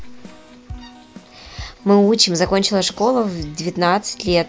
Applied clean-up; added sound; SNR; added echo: none; Keyboard (musical); 19 dB; none.